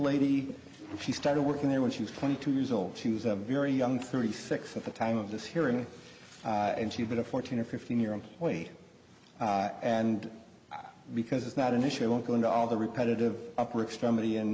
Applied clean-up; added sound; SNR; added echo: none; none; none; none.